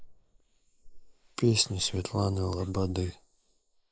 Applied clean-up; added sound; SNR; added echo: neural mask model Resemble Enhance denoiser.